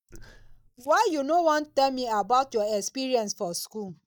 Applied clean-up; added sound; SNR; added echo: neural mask model DeepFilterNet 3.